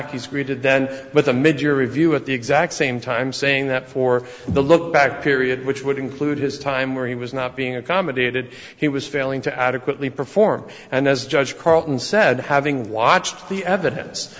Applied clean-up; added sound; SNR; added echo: none; none; none; none.